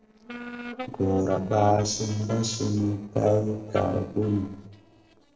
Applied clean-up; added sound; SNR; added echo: neural separator model SepFormer DNS4.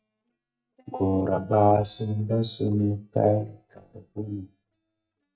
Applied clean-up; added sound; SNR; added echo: neural mask model DeepFilterNet 3.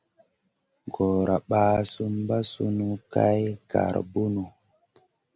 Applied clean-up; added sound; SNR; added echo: none; none; none; none.